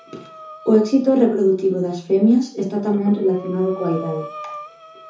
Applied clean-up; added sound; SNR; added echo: none; Breathing; 17 dB; reverberation time 0.6 s.